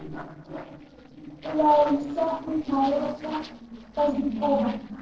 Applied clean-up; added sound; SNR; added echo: neural separator model SepFormer DNS4.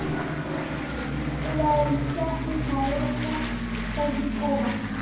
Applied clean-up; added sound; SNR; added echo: none; Aircraft; -1 dB; reverberation time 0.9 s.